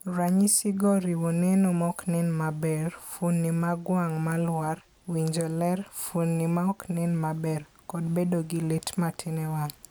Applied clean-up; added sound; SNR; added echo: none; none; none; none.